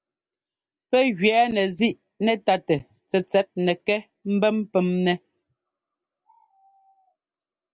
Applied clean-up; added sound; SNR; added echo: none; none; none; none.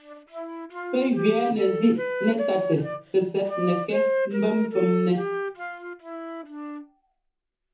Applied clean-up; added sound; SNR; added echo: none; Wind instrument, woodwind instrument; 4 dB; reverberation time 0.6 s.